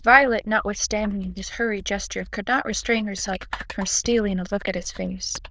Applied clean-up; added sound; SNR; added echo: neural diffusion model UNIVERSE++.